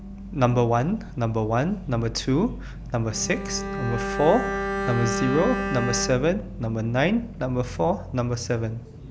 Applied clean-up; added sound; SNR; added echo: none; Bowed string instrument; 8 dB; none.